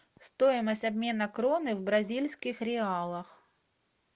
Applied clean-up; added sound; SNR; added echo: none; none; none; none.